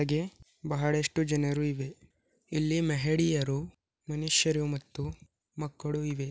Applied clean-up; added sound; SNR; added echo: none; none; none; none.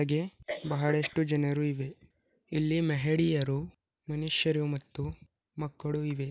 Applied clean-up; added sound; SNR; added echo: neural mask model Resemble Enhance denoiser.